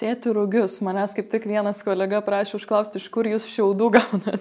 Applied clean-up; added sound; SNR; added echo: none; none; none; none.